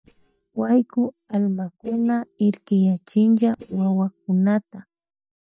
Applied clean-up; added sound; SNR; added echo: neural mask model DeepFilterNet 3.